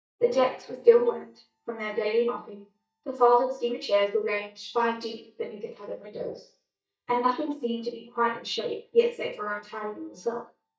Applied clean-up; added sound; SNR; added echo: neural mask model DeepFilterNet 3.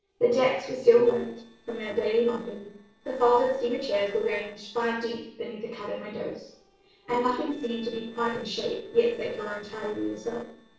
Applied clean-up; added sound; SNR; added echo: neural separator model SepFormer DNS4.